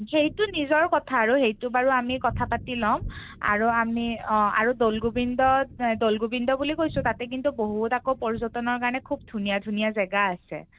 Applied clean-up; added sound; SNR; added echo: none; Thunder; 17 dB; none.